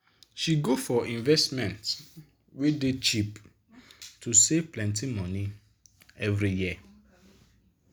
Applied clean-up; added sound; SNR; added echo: none; none; none; none.